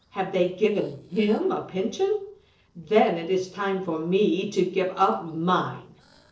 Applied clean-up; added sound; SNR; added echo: neural separator model SepFormer DNS4.